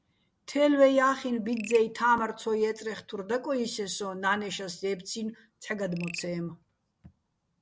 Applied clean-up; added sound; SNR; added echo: none; Frog; 20 dB; none.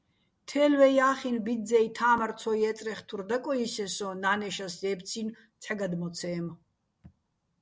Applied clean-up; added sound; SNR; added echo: none; none; none; none.